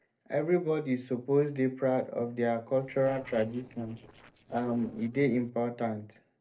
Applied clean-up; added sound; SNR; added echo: neural separator model SepFormer DNS4.